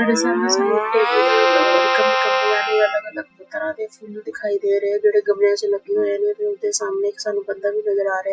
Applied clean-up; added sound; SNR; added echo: classical method Wiener filter.